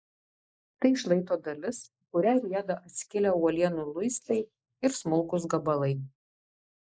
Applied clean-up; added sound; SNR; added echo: neural mask model Resemble Enhance denoiser.